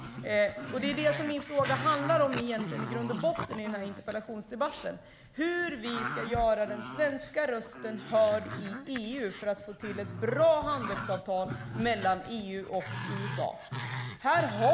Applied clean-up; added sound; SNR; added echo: none; Growling; 8 dB; none.